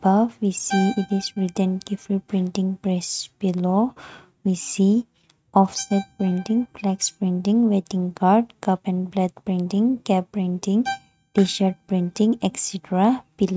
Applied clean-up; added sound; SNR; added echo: neural mask model RNNoise.